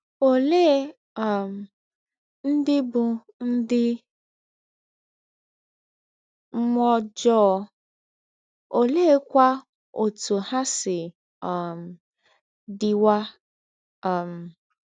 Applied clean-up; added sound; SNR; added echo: none; none; none; none.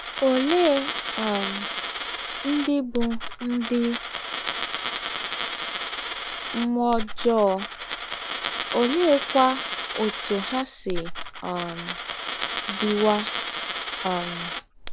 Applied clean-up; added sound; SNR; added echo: none; Coin (dropping); 1 dB; none.